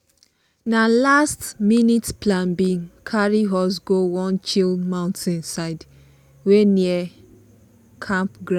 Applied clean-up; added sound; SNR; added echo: none; none; none; none.